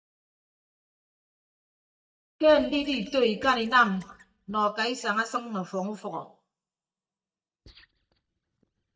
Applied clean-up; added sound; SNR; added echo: neural mask model DeepFilterNet 3.